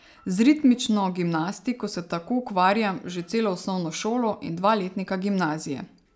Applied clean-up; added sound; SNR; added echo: none; none; none; none.